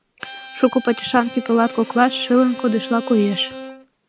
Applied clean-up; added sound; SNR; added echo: none; Bowed string instrument; 15 dB; none.